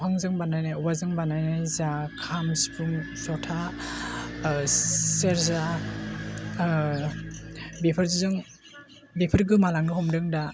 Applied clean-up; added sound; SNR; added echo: none; none; none; none.